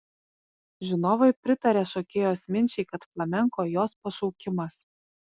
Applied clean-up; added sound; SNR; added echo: none; none; none; none.